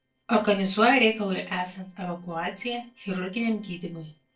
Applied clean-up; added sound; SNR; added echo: neural separator model SepFormer DNS4.